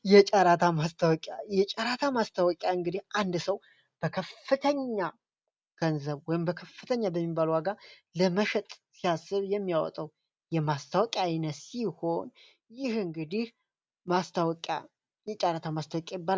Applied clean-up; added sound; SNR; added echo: none; none; none; none.